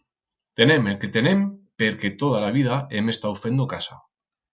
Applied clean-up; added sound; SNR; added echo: none; none; none; none.